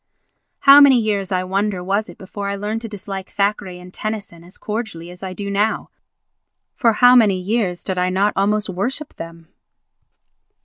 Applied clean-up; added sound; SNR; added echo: none; none; none; none.